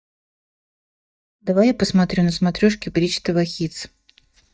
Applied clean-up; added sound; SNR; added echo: neural mask model DeepFilterNet 3.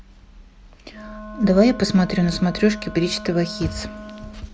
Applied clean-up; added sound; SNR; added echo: none; Wind instrument, woodwind instrument; 15 dB; none.